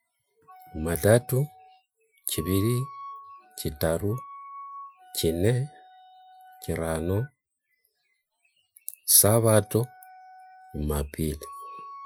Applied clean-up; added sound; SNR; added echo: classical method Wiener filter.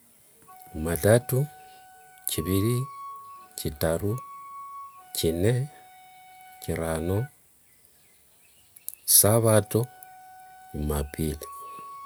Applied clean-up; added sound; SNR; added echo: none; Wind instrument, woodwind instrument; 19 dB; none.